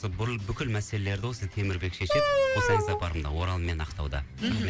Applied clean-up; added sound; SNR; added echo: none; Wind instrument, woodwind instrument; -2 dB; none.